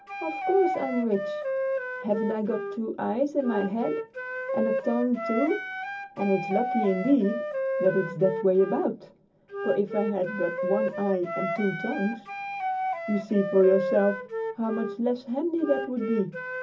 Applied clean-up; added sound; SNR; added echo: none; Wind instrument, woodwind instrument; 5 dB; reverberation time 0.4 s.